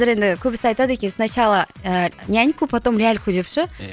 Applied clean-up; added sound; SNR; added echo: none; none; none; none.